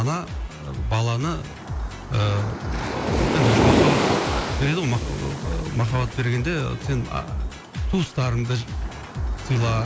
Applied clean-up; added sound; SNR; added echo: none; Waves, surf; 2 dB; none.